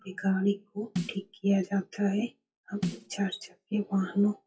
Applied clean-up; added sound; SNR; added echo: classical method WPE with log-MMSE.